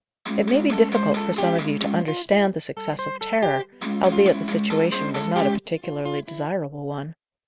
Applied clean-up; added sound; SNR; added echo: none; Electric guitar + Electric guitar; 3 dB; none.